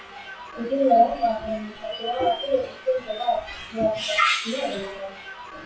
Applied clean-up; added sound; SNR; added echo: classical method WPE with log-MMSE.